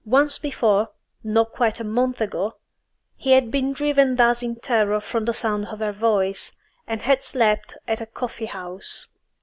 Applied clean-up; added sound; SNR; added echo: none; none; none; none.